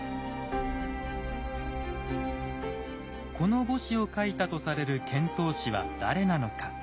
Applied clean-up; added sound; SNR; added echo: none; Wind instrument, woodwind instrument; 12 dB; none.